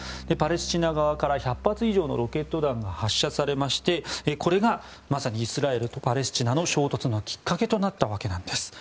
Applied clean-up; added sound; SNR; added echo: none; Bass guitar; 20 dB; none.